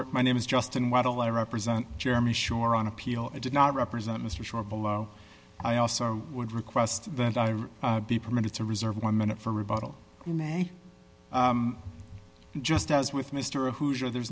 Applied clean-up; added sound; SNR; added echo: none; none; none; none.